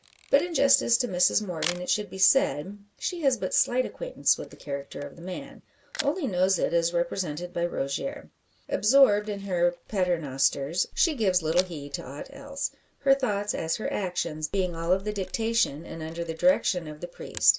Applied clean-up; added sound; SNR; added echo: none; Camera; 19 dB; none.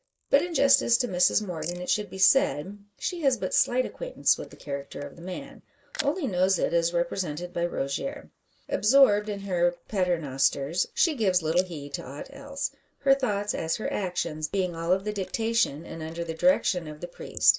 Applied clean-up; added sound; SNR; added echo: neural mask model Resemble Enhance denoiser.